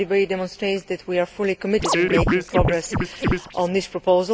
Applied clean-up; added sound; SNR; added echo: none; Scratching (performance technique); -1 dB; none.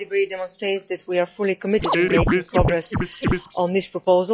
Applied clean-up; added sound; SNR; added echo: classical method log-MMSE.